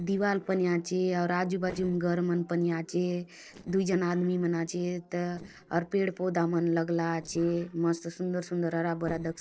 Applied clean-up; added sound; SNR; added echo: neural separator model SepFormer DNS4.